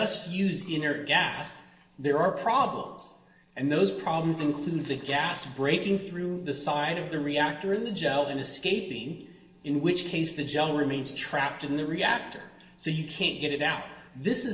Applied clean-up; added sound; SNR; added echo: neural separator model SepFormer DNS4.